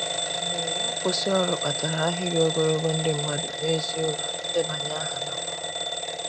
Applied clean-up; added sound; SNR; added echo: none; Alarm / Bell; 0 dB; none.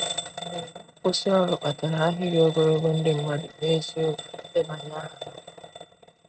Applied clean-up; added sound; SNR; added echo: neural mask model RNNoise.